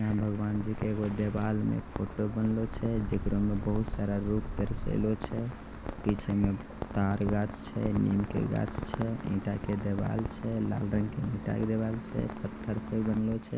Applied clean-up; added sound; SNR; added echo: none; Rain; 7 dB; none.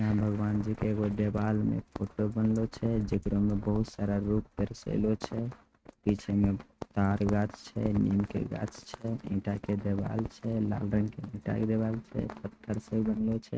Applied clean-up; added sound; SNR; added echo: neural mask model RNNoise.